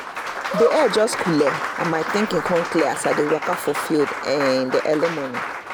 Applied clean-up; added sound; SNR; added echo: none; Applause; 5 dB; none.